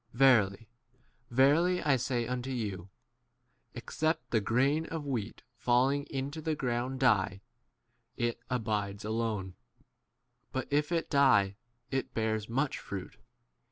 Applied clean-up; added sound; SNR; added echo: none; none; none; none.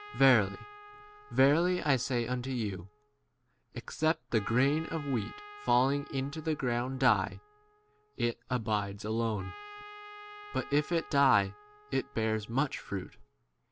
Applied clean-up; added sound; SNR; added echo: none; Trumpet; 19 dB; none.